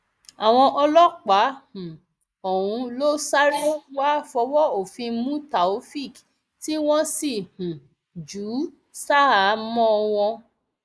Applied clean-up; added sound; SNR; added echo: neural mask model Resemble Enhance denoiser.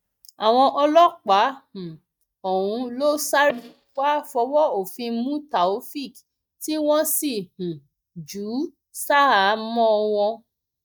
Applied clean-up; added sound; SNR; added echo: neural mask model DeepFilterNet 3.